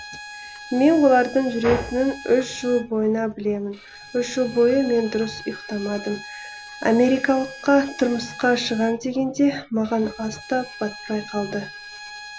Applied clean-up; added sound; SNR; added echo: none; Bowed string instrument; 17 dB; none.